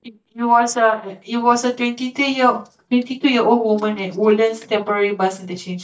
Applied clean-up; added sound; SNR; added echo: neural mask model DeepFilterNet 3.